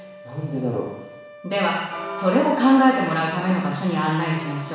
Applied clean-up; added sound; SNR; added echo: none; Wind instrument, woodwind instrument; 19 dB; reverberation time 1.1 s.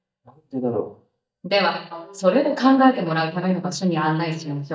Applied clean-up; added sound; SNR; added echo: neural mask model DeepFilterNet 3.